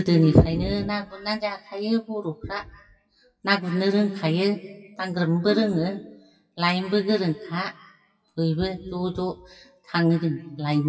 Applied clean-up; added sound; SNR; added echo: classical method WPE with log-MMSE.